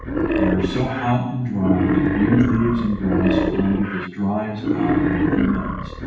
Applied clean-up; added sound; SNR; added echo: none; Wild animals; 0 dB; reverberation time 0.9 s.